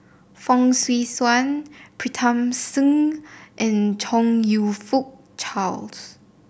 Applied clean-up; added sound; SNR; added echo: none; none; none; none.